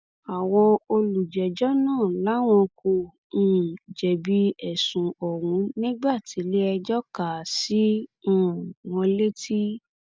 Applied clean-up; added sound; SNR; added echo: none; none; none; none.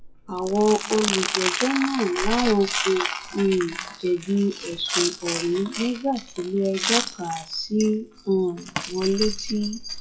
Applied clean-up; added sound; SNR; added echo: classical method WPE with log-MMSE.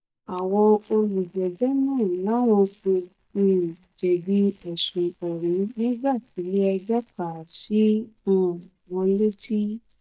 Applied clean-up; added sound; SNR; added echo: neural mask model DeepFilterNet 3.